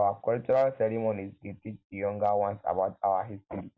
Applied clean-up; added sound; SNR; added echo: none; none; none; none.